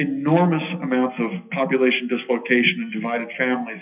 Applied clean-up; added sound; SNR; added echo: classical method WPE with log-MMSE.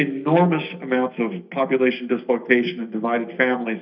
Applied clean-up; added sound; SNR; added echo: neural mask model DeepFilterNet 3.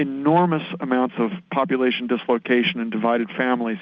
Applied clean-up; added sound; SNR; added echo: none; none; none; none.